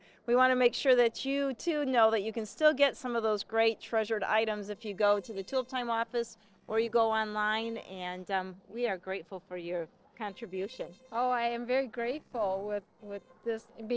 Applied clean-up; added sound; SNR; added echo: neural separator model SepFormer DNS4.